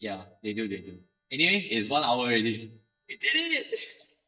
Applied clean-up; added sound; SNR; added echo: neural mask model DeepFilterNet 3.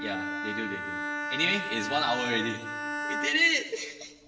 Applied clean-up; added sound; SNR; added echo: none; Bowed string instrument; 4 dB; reverberation time 1.1 s.